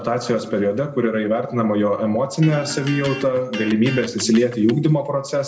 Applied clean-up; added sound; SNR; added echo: none; Electric guitar; 14 dB; reverberation time 0.7 s.